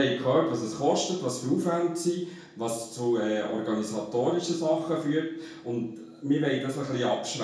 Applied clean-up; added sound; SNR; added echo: none; none; none; reverberation time 0.6 s.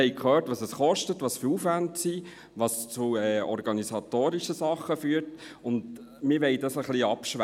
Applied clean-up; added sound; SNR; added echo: none; none; none; none.